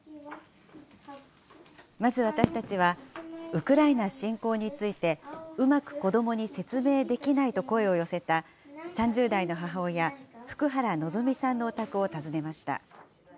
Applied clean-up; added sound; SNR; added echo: none; Fireworks; 10 dB; none.